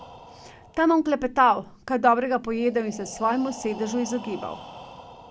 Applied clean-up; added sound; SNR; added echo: none; Breathing; 18 dB; none.